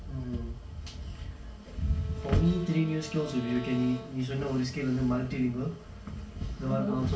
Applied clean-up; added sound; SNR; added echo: none; Bowed string instrument; 16 dB; reverberation time 0.3 s.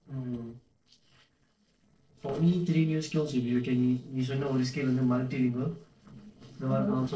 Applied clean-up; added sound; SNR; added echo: neural separator model SepFormer DNS4.